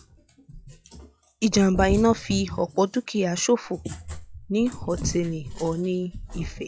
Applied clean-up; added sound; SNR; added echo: classical method log-MMSE.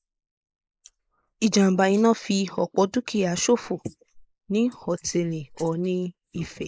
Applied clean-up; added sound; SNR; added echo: neural mask model Resemble Enhance denoiser.